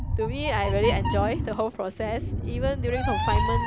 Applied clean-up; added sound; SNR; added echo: none; Meow; -1 dB; none.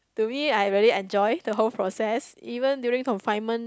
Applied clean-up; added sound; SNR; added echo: none; none; none; none.